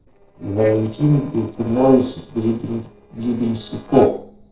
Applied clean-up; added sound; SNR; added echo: neural separator model SepFormer DNS4.